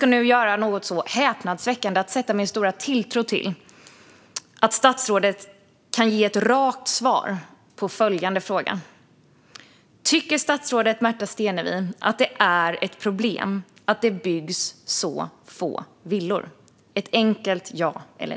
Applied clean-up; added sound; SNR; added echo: none; none; none; none.